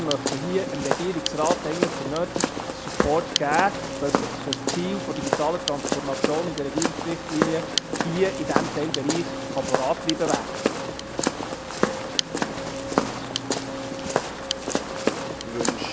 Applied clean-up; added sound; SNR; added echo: none; Walk, footsteps; -2 dB; none.